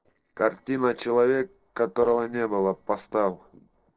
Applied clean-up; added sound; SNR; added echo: neural separator model SepFormer DNS4.